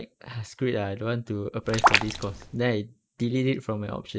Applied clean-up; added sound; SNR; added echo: none; Raindrop; -3 dB; none.